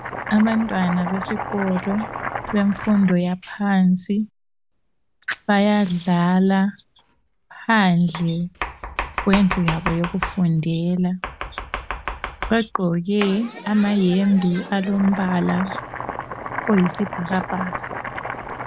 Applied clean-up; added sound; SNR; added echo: none; Domestic sounds, home sounds; 10 dB; none.